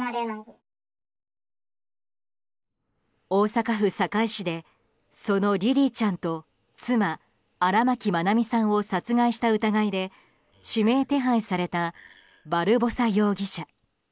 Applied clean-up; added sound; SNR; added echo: neural mask model Resemble Enhance denoiser.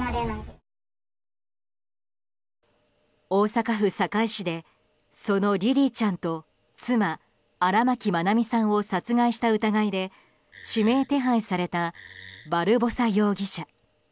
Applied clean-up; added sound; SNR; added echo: none; Wood; 19 dB; none.